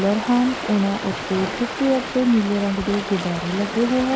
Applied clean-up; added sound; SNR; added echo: none; Stream; 8 dB; none.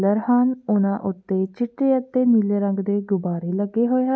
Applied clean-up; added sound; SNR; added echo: none; none; none; none.